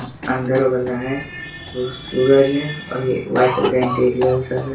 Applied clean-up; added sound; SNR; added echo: none; Cough; 10 dB; reverberation time 0.3 s.